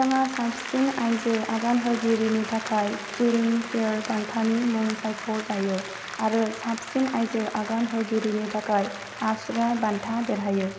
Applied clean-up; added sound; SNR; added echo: none; Applause; 11 dB; none.